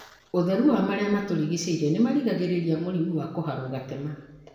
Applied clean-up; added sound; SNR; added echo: none; none; none; reverberation time 1.0 s.